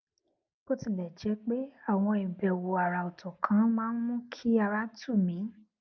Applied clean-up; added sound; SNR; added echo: none; none; none; none.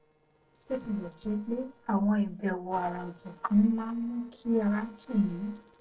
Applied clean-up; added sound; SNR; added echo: neural separator model SepFormer DNS4.